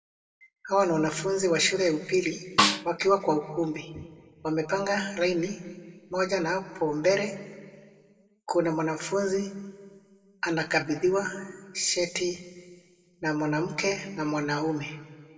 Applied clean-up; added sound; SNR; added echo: none; Snare drum; -3 dB; reverberation time 1.2 s.